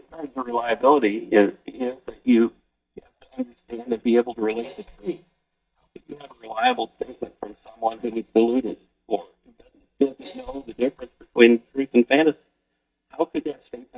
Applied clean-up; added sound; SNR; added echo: neural mask model DeepFilterNet 3.